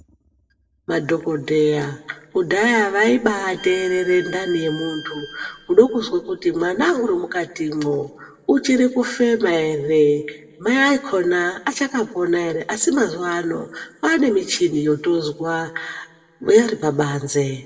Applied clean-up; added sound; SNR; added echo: none; Bowed string instrument; 17 dB; reverberation time 0.9 s.